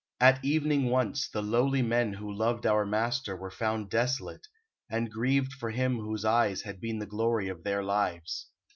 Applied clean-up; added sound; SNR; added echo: none; none; none; none.